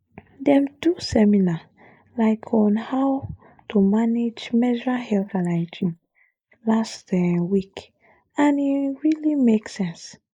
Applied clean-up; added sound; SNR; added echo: neural mask model Resemble Enhance denoiser.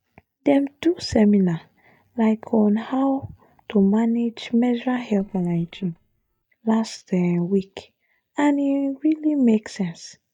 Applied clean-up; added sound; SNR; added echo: neural mask model DeepFilterNet 3.